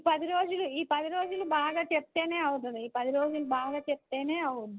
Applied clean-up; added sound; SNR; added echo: neural separator model SepFormer DNS4.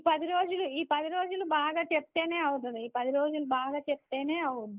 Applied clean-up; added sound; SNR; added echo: neural mask model Resemble Enhance denoiser.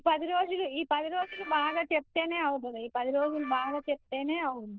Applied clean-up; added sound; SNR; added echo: neural diffusion model UNIVERSE++.